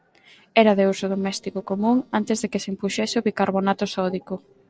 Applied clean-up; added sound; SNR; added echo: neural separator model SepFormer DNS4.